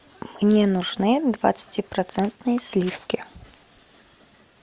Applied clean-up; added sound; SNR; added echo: none; none; none; none.